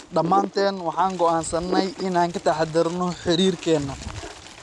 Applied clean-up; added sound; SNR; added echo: none; Wind; 12 dB; none.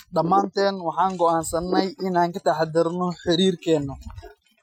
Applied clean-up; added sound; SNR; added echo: classical method Wiener filter.